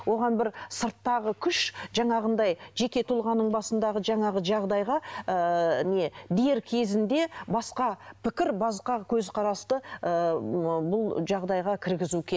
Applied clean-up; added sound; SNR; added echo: none; none; none; none.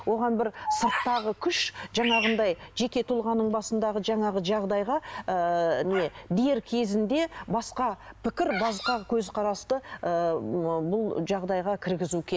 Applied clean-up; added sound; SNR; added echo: none; Bird vocalization, bird call, bird song; 11 dB; none.